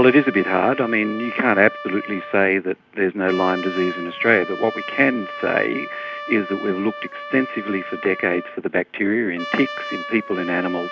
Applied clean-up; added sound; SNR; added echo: none; Trumpet; 12 dB; none.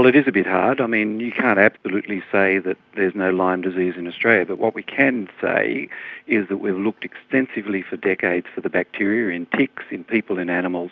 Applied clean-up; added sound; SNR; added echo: none; none; none; none.